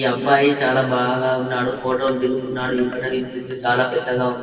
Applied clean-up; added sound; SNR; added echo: neural separator model SepFormer DNS4.